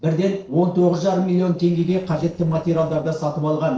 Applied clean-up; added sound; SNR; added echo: neural separator model SepFormer DNS4.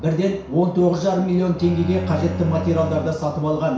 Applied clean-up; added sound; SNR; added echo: none; Bowed string instrument; 9 dB; reverberation time 0.6 s.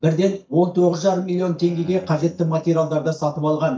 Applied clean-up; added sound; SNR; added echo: neural mask model DeepFilterNet 3.